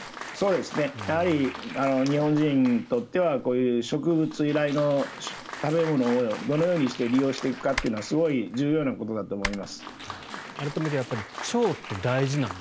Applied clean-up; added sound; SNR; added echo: none; Typing + Applause; 13 dB; none.